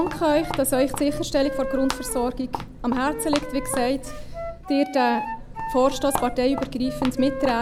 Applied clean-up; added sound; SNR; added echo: none; Wind instrument, woodwind instrument + Walk, footsteps; 7 dB; none.